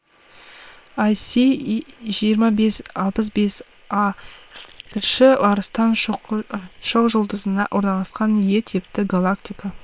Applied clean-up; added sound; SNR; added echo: neural separator model SepFormer WHAM!.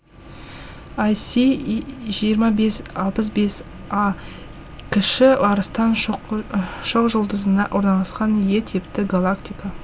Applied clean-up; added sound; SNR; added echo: none; none; none; none.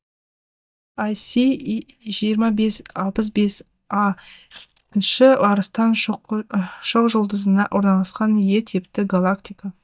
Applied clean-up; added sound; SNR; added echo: neural mask model DeepFilterNet 3.